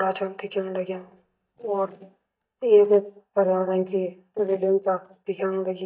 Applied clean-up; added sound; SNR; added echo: neural mask model DeepFilterNet 3.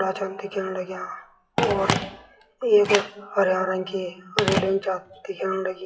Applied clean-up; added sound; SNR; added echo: classical method WPE with log-MMSE.